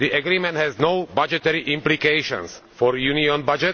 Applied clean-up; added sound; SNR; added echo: none; none; none; none.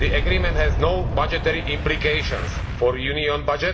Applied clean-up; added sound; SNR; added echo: none; Boom; 1 dB; reverberation time 0.6 s.